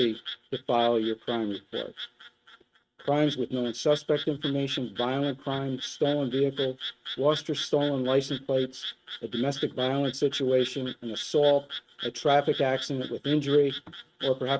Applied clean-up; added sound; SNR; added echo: neural mask model RNNoise.